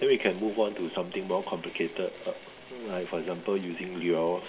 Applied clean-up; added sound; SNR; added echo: none; Drill / Mechanisms; 20 dB; reverberation time 2.3 s.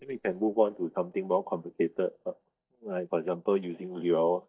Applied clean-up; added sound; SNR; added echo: neural mask model DeepFilterNet 3.